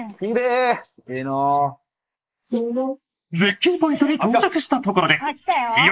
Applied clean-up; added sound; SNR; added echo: neural mask model Resemble Enhance denoiser.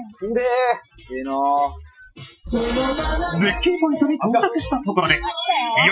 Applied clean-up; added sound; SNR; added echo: classical method Wiener filter.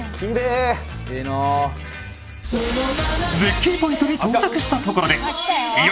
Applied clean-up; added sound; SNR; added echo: none; none; none; none.